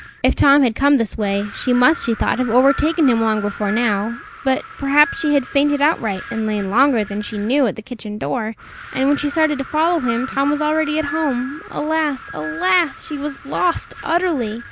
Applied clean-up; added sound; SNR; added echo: none; Wind; 14 dB; none.